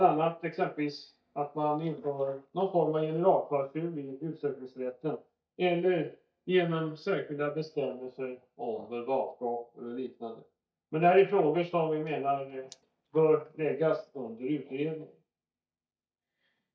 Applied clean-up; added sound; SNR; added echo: neural mask model DeepFilterNet 3.